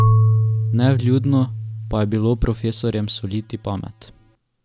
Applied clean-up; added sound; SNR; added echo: none; Marimba, xylophone / Wood; 0 dB; none.